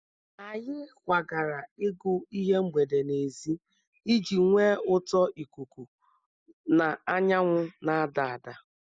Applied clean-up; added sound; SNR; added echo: none; none; none; none.